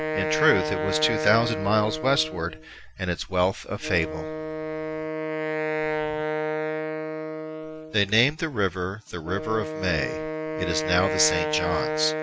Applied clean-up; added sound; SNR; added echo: none; Wind instrument, woodwind instrument; 2 dB; none.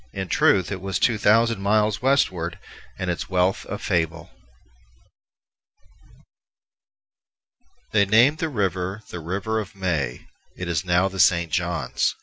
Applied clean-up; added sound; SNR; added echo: none; none; none; none.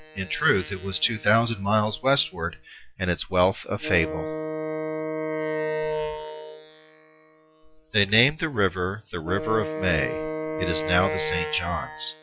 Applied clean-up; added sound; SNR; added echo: classical method log-MMSE.